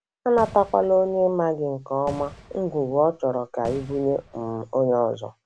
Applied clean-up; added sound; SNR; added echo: none; Fireworks; 20 dB; none.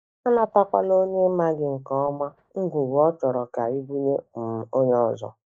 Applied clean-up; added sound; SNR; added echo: neural mask model DeepFilterNet 3.